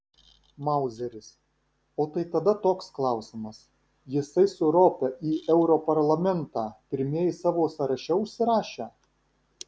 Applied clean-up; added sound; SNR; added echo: none; none; none; none.